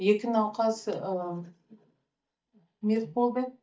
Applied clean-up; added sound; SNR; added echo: neural mask model DeepFilterNet 3.